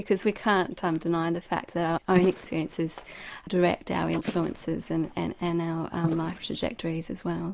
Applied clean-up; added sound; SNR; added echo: neural mask model Resemble Enhance denoiser.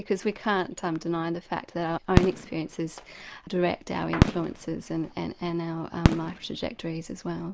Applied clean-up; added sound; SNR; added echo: none; Fireworks; -1 dB; none.